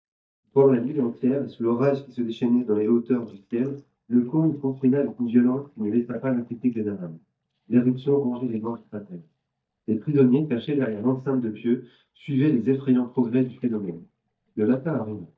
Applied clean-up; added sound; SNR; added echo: neural mask model DeepFilterNet 3.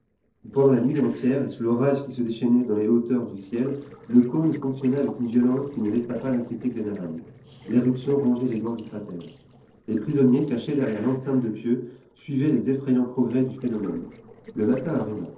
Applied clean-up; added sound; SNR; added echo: neural separator model SepFormer DNS4.